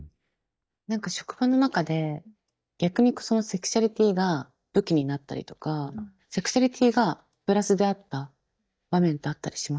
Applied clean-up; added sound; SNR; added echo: neural mask model DeepFilterNet 3.